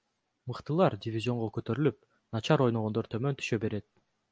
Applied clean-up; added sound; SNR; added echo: none; none; none; none.